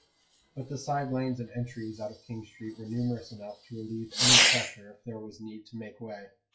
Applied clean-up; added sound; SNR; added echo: classical method WPE with log-MMSE.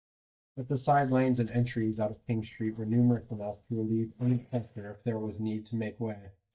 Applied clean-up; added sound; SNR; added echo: neural mask model DeepFilterNet 3.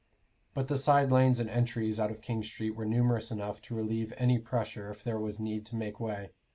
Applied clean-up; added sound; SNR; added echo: none; none; none; none.